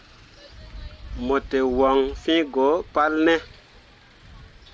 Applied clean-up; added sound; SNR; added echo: none; Wind; 17 dB; none.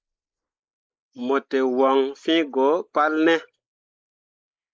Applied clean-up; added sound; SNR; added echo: neural mask model Resemble Enhance denoiser.